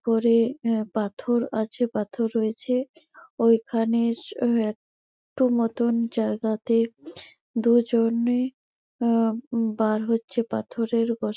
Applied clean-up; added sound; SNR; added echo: none; none; none; none.